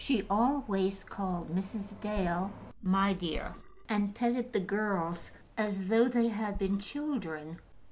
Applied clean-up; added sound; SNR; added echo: none; Burping, eructation; 14 dB; none.